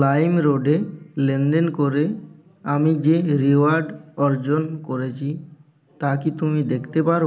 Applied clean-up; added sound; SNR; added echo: none; none; none; none.